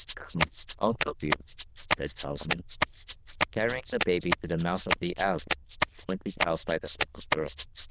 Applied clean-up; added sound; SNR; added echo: neural diffusion model UNIVERSE++.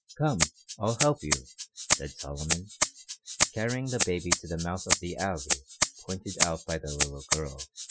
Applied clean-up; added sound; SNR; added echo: classical method Wiener filter.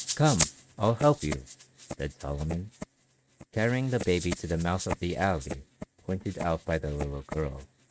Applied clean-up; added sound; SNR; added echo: neural mask model RNNoise.